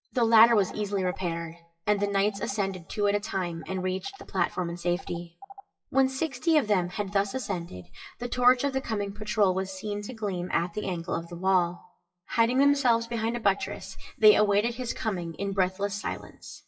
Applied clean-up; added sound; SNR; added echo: classical method WPE with log-MMSE.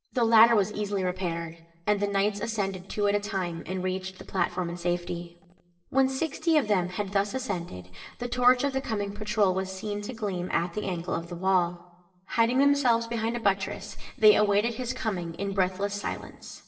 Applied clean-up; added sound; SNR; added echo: neural separator model SepFormer DNS4.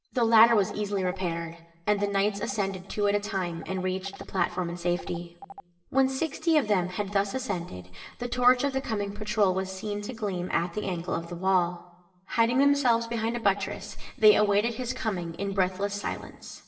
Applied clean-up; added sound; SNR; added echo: none; Telephone; 20 dB; reverberation time 0.8 s.